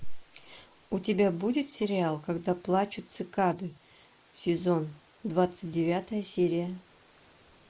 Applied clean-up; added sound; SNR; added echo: neural mask model Resemble Enhance denoiser.